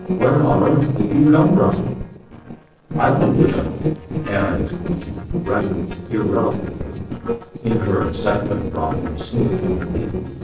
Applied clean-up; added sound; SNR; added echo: neural separator model SepFormer DNS4.